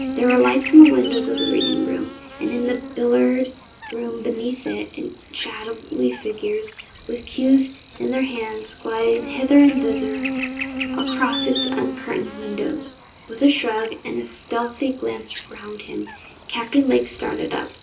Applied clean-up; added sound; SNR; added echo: none; Buzz; 9 dB; reverberation time 0.3 s.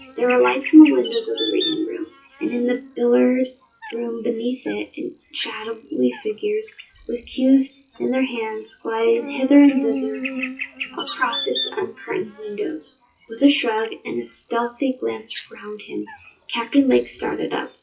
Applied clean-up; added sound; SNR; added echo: classical method WPE with log-MMSE.